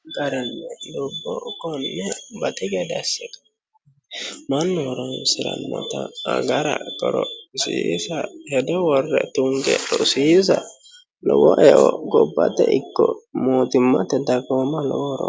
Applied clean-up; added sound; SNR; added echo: none; none; none; none.